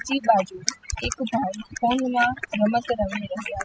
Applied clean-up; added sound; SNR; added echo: classical method spectral subtraction.